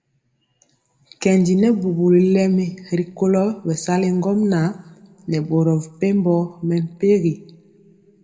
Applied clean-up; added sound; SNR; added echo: none; none; none; reverberation time 1.1 s.